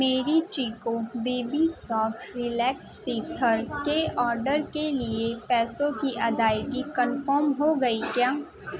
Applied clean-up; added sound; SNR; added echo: none; none; none; none.